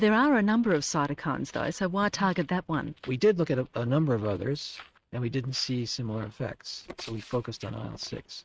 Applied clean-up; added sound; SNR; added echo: neural mask model RNNoise.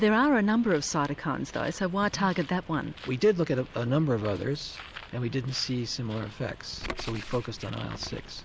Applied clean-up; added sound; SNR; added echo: none; Bird; 17 dB; none.